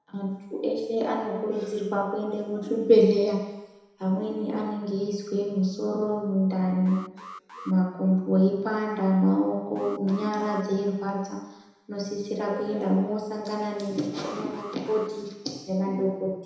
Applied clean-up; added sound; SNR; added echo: none; Alarm; 19 dB; reverberation time 1.0 s.